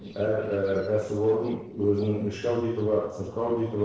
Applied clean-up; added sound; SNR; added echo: neural separator model SepFormer DNS4.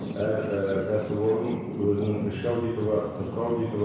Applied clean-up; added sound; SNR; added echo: none; Thunder; 7 dB; reverberation time 1.1 s.